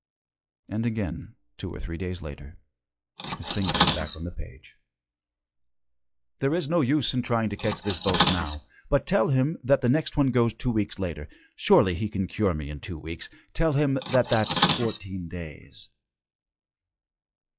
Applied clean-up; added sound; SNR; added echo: classical method log-MMSE.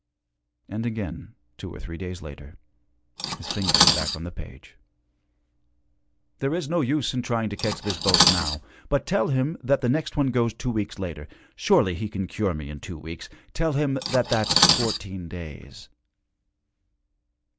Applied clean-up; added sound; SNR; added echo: none; Cutlery, silverware; 0 dB; none.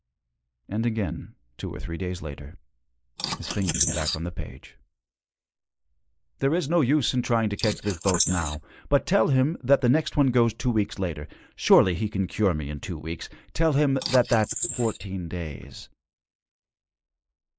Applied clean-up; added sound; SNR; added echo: neural mask model Resemble Enhance denoiser.